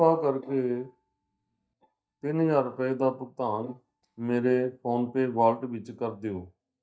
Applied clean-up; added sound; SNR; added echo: neural mask model DeepFilterNet 3.